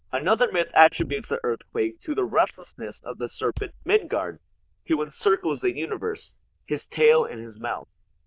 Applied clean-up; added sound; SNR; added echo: neural diffusion model UNIVERSE++.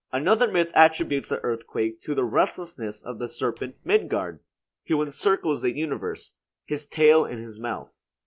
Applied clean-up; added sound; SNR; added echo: neural separator model SepFormer DNS4.